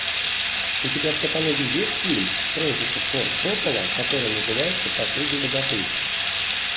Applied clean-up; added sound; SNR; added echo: none; Water tap, faucet / Liquid; -4 dB; none.